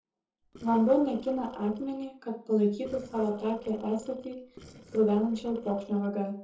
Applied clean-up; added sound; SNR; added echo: neural separator model SepFormer DNS4.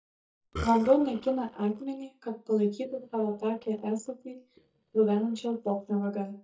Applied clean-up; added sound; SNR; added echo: neural mask model DeepFilterNet 3.